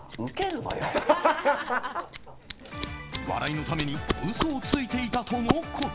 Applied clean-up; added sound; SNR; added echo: none; Scissors; 7 dB; none.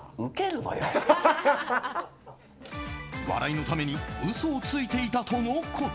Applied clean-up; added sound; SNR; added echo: none; none; none; none.